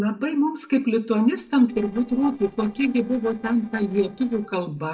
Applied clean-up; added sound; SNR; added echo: neural separator model SepFormer DNS4.